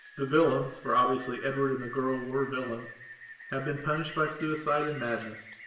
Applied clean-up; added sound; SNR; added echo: none; Rain; 17 dB; reverberation time 0.8 s.